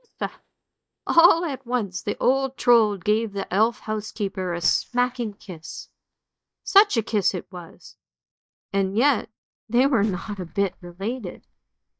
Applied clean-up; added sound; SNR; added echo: neural mask model DeepFilterNet 3.